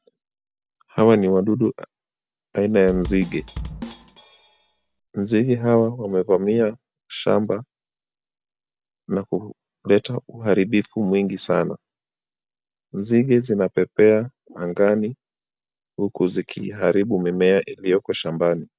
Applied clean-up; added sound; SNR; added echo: none; Bass drum / Snare drum; 12 dB; none.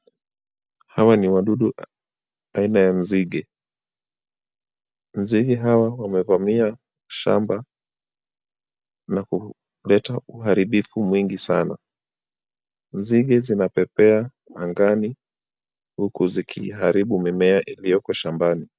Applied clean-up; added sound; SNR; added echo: none; none; none; none.